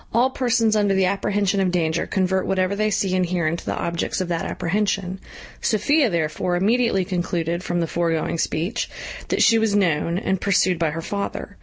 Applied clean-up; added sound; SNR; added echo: none; none; none; none.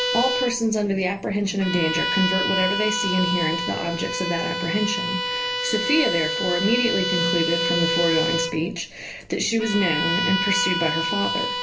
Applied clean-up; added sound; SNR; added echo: none; Bowed string instrument; 1 dB; reverberation time 0.3 s.